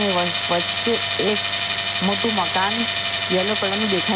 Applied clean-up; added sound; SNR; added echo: none; Tools; -4 dB; none.